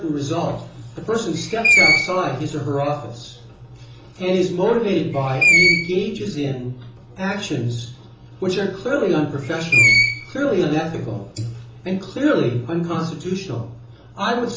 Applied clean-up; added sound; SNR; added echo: none; Screech; -1 dB; reverberation time 0.6 s.